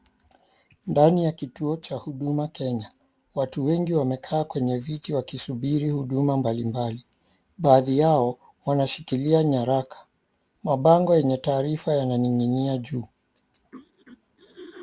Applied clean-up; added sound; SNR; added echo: none; none; none; none.